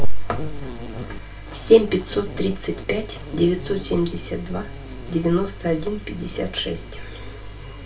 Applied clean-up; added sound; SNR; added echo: none; Insect; 19 dB; reverberation time 0.2 s.